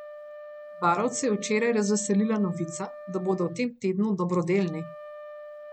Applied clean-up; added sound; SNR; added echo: none; Wind instrument, woodwind instrument; 15 dB; none.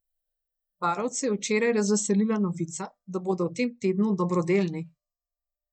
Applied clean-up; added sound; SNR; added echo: neural mask model DeepFilterNet 3.